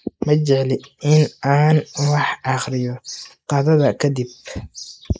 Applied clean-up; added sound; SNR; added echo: neural mask model Resemble Enhance denoiser.